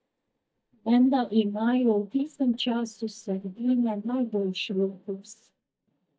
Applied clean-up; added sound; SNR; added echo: neural mask model DeepFilterNet 3.